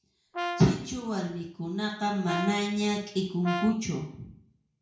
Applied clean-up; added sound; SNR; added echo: none; Brass instrument; 8 dB; reverberation time 0.6 s.